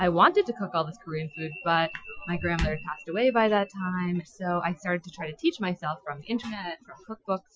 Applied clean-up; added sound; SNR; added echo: classical method Wiener filter.